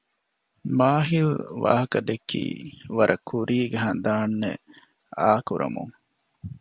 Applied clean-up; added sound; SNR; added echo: none; none; none; none.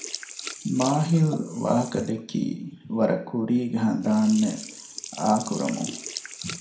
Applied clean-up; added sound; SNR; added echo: none; Sink (filling or washing); 13 dB; reverberation time 0.4 s.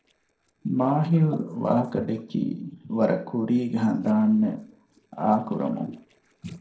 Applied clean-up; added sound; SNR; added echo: neural separator model SepFormer DNS4.